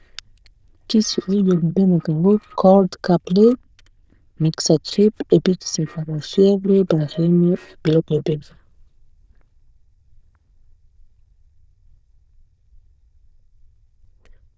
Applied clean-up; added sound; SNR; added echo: neural diffusion model UNIVERSE++.